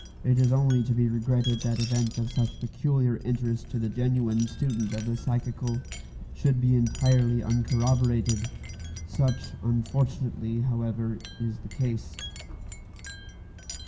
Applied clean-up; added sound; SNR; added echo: none; Wind chime; 12 dB; reverberation time 2.0 s.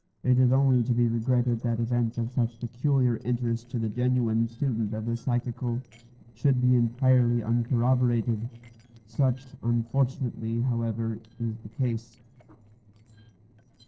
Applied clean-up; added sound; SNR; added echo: neural separator model SepFormer DNS4.